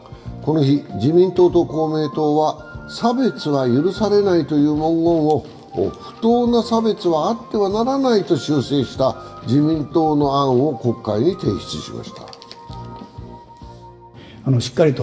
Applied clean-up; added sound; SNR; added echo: none; none; none; reverberation time 0.7 s.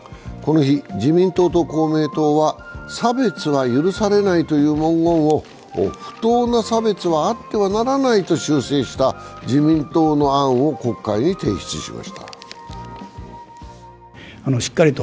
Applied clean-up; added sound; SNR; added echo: none; none; none; none.